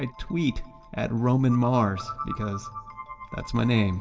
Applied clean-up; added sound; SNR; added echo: none; none; none; reverberation time 0.3 s.